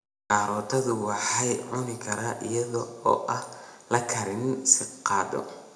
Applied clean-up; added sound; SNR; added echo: none; none; none; reverberation time 0.6 s.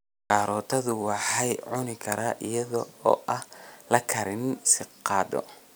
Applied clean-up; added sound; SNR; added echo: none; none; none; none.